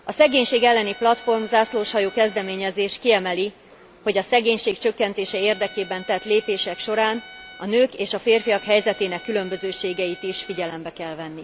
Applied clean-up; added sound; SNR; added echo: none; Trumpet; 20 dB; none.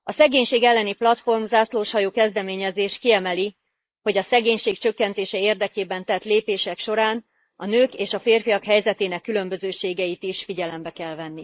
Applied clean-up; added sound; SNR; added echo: neural mask model Resemble Enhance denoiser.